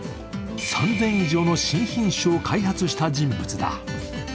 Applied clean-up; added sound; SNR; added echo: none; none; none; none.